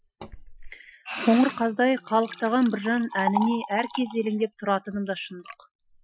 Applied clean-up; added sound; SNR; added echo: classical method Wiener filter.